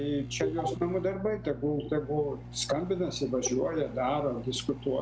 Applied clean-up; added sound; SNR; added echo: none; Microwave oven; 13 dB; none.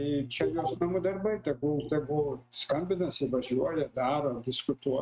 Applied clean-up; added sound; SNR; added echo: neural mask model RNNoise.